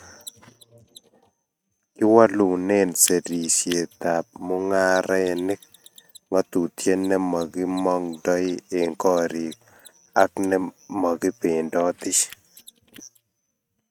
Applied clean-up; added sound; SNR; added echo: neural mask model RNNoise.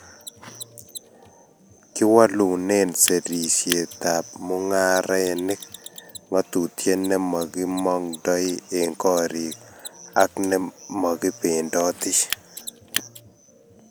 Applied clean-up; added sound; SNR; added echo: none; Mechanisms; 16 dB; none.